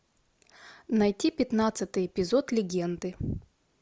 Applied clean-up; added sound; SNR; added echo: none; none; none; none.